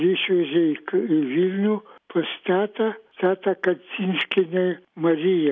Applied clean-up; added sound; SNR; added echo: none; none; none; none.